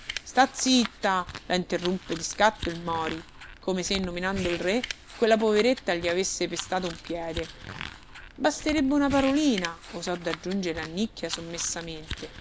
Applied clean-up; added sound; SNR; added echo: none; Crumpling, crinkling; 12 dB; none.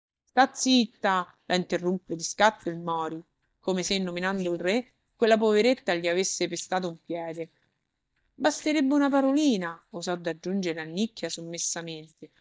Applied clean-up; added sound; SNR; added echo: neural mask model DeepFilterNet 3.